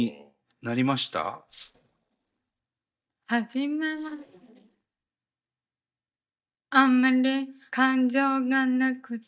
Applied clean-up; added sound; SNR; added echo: neural mask model DeepFilterNet 3.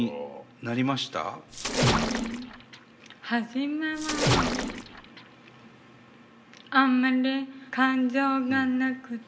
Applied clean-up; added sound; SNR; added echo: none; Splash, splatter; 1 dB; reverberation time 1.3 s.